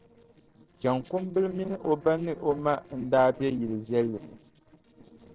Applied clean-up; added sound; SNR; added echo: neural separator model SepFormer DNS4.